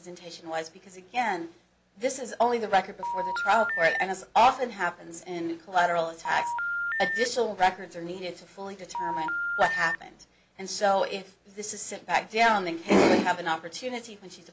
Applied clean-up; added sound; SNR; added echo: none; Telephone; 3 dB; none.